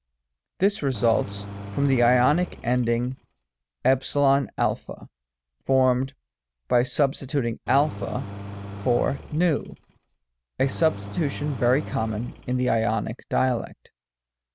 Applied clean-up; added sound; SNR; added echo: none; Engine; 11 dB; none.